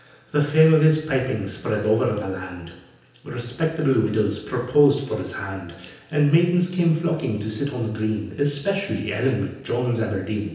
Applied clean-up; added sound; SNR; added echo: none; none; none; reverberation time 0.9 s.